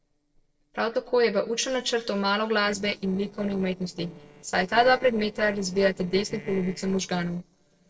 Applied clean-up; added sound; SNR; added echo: neural separator model SepFormer DNS4.